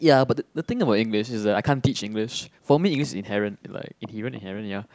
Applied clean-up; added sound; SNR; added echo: none; none; none; none.